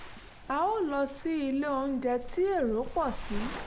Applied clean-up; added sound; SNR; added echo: none; Waves, surf; 10 dB; none.